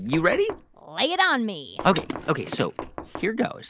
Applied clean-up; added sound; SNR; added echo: none; Knock; 13 dB; none.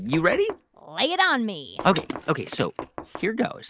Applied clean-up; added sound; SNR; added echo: neural mask model RNNoise.